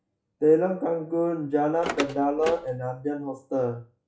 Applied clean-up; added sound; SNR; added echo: classical method log-MMSE.